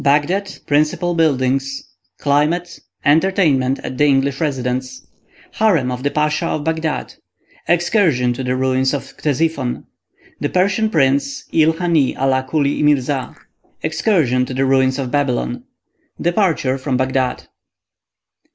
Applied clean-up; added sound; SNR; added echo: neural mask model Resemble Enhance denoiser.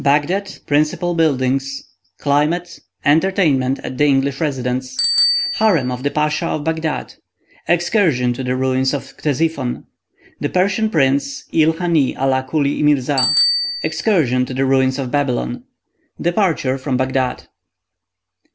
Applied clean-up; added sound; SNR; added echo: none; Bicycle bell; 11 dB; none.